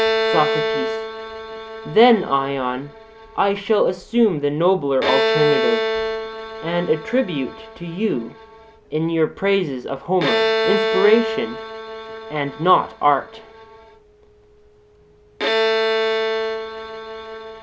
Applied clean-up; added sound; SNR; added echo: none; Bowed string instrument; 3 dB; none.